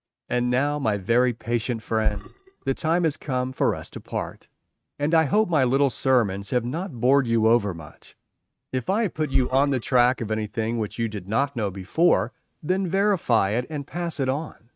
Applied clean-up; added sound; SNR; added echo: neural mask model RNNoise.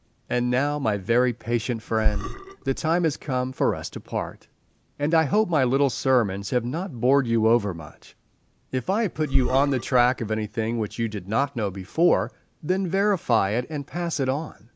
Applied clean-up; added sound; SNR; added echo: none; Burping, eructation; 1 dB; none.